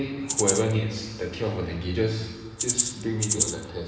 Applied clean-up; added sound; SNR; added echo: none; Rattle (instrument); -1 dB; reverberation time 1.3 s.